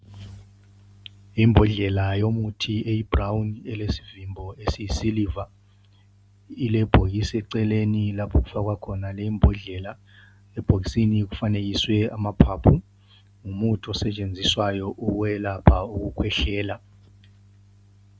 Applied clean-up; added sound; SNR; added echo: none; none; none; none.